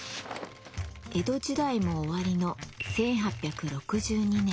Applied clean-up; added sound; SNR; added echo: none; Computer keyboard; 20 dB; none.